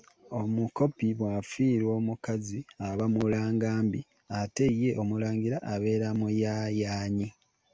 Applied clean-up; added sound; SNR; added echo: none; none; none; none.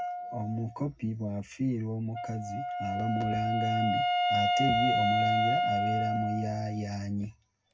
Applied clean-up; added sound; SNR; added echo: none; Wind instrument, woodwind instrument; -2 dB; reverberation time 0.4 s.